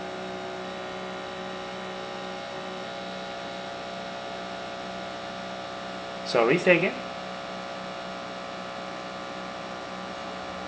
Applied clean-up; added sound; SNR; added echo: none; none; none; none.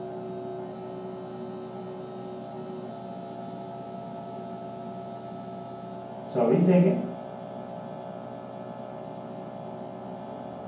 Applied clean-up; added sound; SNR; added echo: none; none; none; reverberation time 0.9 s.